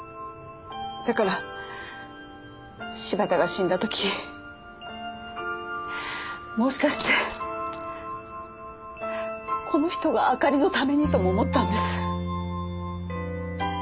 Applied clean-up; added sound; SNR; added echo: none; Coin (dropping); 18 dB; none.